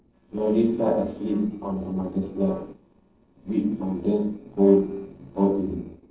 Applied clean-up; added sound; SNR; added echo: neural separator model SepFormer DNS4.